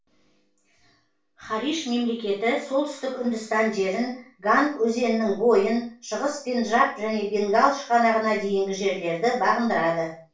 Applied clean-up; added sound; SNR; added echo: none; none; none; reverberation time 0.3 s.